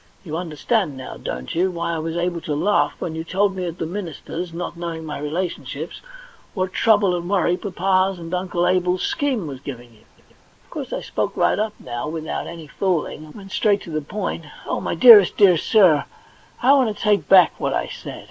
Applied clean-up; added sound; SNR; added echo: none; none; none; none.